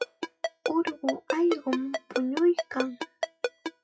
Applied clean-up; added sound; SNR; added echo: classical method WPE with log-MMSE.